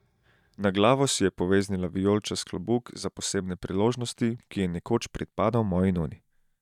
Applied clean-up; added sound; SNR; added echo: neural mask model DeepFilterNet 3.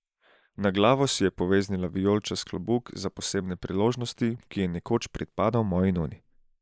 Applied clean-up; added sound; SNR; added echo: neural mask model Resemble Enhance denoiser.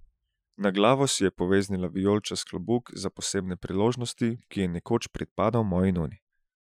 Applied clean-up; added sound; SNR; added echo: classical method Wiener filter.